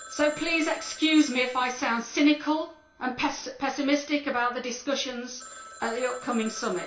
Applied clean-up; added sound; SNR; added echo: none; Telephone; 19 dB; reverberation time 0.4 s.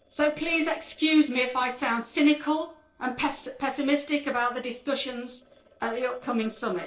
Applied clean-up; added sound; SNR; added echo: neural separator model SepFormer DNS4.